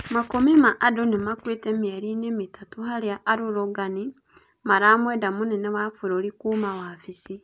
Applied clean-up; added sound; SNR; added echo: none; none; none; none.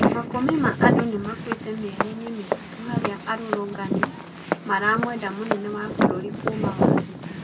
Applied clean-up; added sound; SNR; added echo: none; Walk, footsteps; -3 dB; reverberation time 0.2 s.